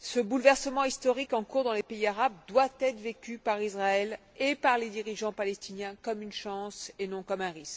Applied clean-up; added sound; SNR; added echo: none; none; none; none.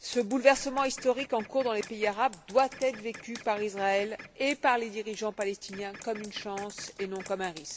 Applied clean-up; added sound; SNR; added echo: none; Computer keyboard + Printer; 18 dB; none.